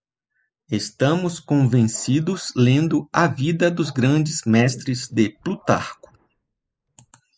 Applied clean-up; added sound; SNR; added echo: neural mask model Resemble Enhance denoiser.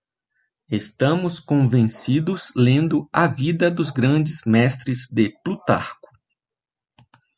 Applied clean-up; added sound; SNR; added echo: none; none; none; none.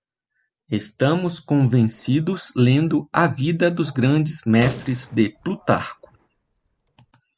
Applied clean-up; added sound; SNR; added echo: neural separator model SepFormer DNS4.